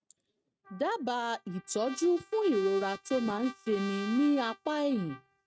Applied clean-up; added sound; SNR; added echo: neural mask model RNNoise.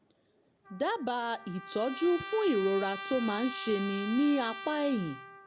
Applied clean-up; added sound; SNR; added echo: none; Trumpet; 11 dB; none.